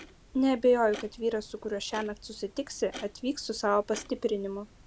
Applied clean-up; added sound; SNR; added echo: none; Clock; 19 dB; none.